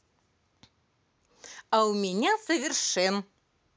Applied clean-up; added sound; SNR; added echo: none; none; none; none.